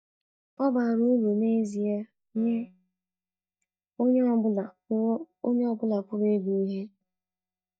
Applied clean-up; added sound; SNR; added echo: neural mask model DeepFilterNet 3.